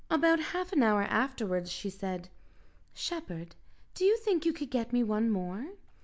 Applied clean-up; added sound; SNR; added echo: none; none; none; none.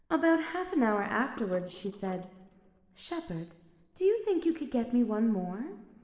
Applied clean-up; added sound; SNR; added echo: neural separator model SepFormer DNS4.